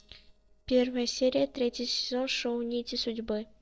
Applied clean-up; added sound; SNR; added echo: neural separator model SepFormer DNS4.